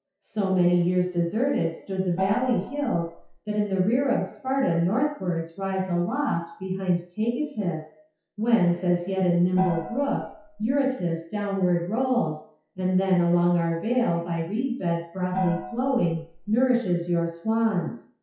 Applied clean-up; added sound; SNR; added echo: classical method WPE with log-MMSE.